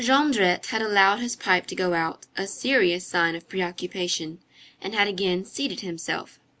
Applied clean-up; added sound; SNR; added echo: none; none; none; none.